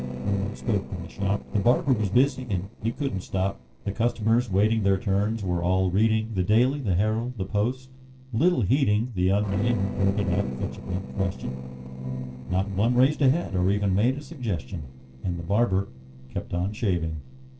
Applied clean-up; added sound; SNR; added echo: neural separator model SepFormer DNS4.